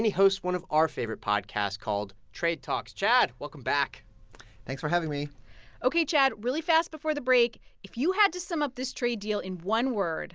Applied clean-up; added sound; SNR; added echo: none; none; none; none.